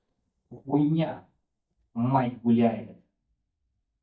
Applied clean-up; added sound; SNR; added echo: neural mask model DeepFilterNet 3.